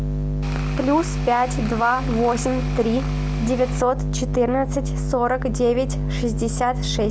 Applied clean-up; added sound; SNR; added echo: none; Tools; 16 dB; none.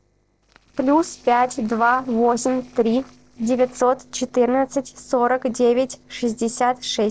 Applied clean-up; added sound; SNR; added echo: neural separator model SepFormer DNS4.